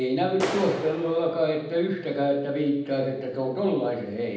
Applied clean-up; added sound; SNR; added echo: none; Clapping; 12 dB; reverberation time 0.8 s.